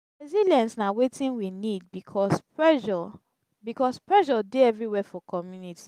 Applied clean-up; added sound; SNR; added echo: none; none; none; none.